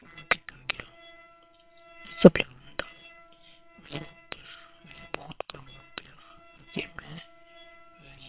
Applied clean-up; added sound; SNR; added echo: neural separator model SepFormer WHAMR!.